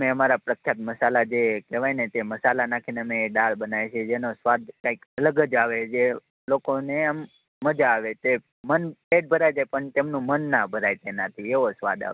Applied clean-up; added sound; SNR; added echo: none; none; none; none.